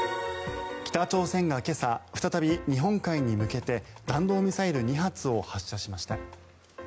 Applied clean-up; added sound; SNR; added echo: none; none; none; none.